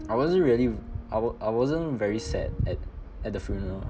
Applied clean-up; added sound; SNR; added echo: none; Piano; 17 dB; none.